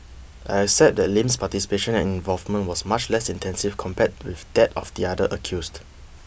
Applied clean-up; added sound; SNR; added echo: none; none; none; none.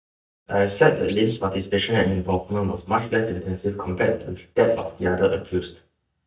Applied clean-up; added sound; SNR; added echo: neural mask model DeepFilterNet 3.